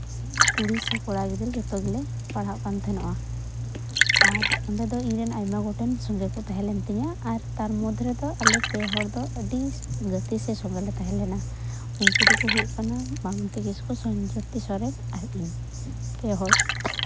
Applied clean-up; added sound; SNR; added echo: none; Liquid; -2 dB; none.